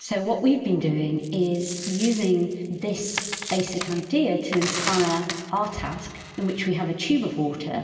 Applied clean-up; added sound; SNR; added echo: none; Coin (dropping); 11 dB; reverberation time 2.1 s.